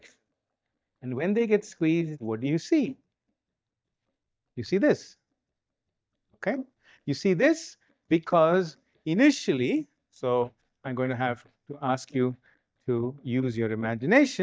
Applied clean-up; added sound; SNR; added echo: neural mask model DeepFilterNet 3.